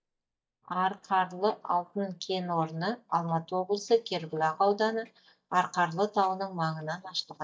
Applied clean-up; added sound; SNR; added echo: neural mask model DeepFilterNet 3.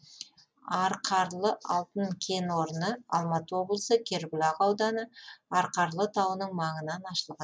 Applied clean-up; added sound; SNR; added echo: none; none; none; none.